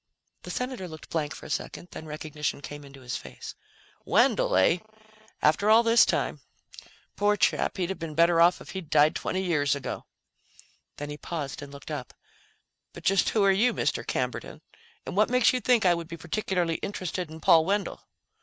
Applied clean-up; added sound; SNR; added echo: none; none; none; none.